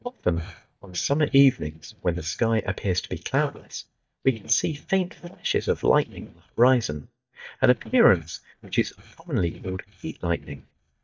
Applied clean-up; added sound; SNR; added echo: neural mask model DeepFilterNet 3.